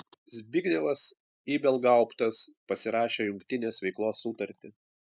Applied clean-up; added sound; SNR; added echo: neural mask model Resemble Enhance denoiser.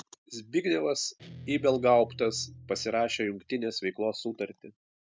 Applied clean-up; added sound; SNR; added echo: none; Guitar; 18 dB; none.